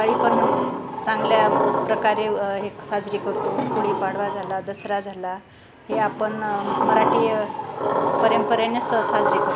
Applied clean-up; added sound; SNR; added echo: none; Sliding door; -1 dB; none.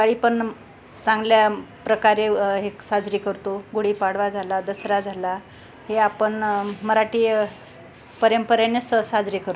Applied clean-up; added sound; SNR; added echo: none; none; none; none.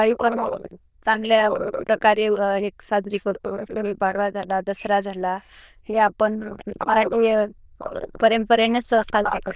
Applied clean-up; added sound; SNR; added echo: neural diffusion model UNIVERSE++.